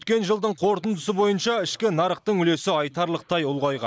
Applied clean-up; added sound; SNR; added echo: neural mask model Resemble Enhance denoiser.